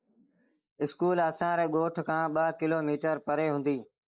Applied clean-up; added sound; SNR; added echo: neural mask model Resemble Enhance denoiser.